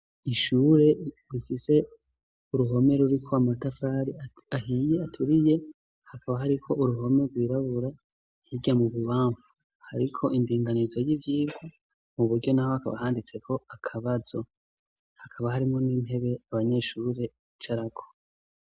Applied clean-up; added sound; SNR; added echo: none; none; none; none.